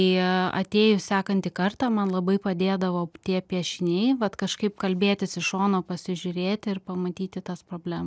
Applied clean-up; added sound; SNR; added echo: none; none; none; none.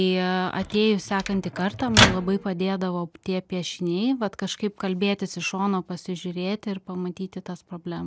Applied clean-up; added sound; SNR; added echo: none; Microwave oven; 0 dB; none.